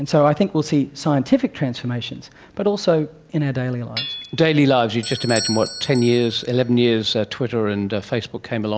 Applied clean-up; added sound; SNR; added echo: none; Bell / Doorbell + Hammer / Chink, clink; 16 dB; none.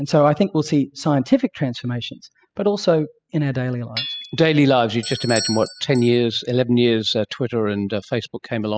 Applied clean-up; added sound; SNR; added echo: classical method spectral subtraction.